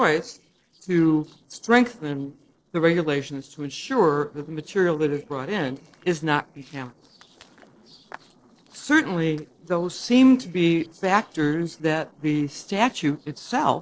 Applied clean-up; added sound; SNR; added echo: neural separator model SepFormer DNS4.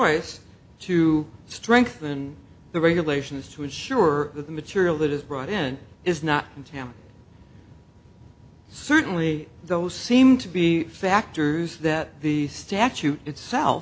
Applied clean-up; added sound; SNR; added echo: none; none; none; none.